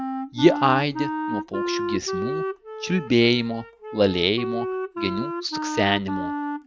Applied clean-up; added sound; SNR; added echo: none; Wind instrument, woodwind instrument; 5 dB; none.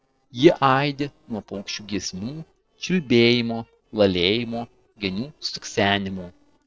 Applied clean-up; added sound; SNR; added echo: neural separator model SepFormer DNS4.